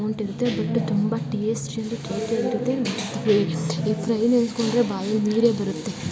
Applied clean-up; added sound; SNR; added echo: none; Guitar; 11 dB; none.